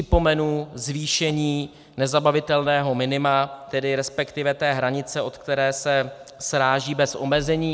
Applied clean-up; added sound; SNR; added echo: none; none; none; none.